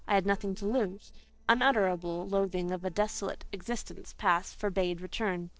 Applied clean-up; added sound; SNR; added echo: neural separator model SepFormer DNS4.